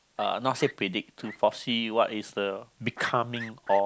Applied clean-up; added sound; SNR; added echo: neural mask model Resemble Enhance denoiser.